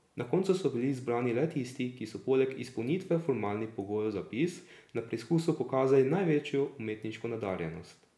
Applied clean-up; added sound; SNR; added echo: none; none; none; none.